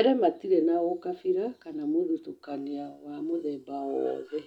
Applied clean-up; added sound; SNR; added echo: none; none; none; none.